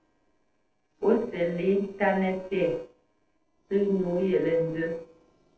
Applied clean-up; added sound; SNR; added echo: neural separator model SepFormer DNS4.